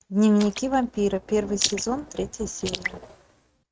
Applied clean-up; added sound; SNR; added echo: neural mask model RNNoise.